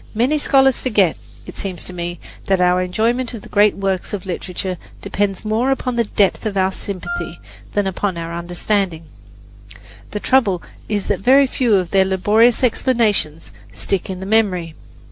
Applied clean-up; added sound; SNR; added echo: none; Wind instrument, woodwind instrument; 10 dB; none.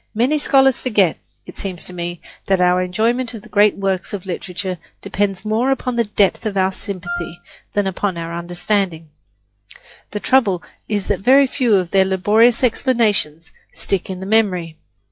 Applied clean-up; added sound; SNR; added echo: classical method log-MMSE.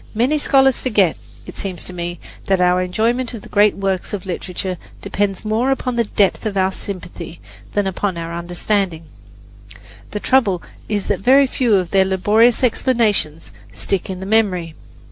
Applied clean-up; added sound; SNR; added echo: none; none; none; none.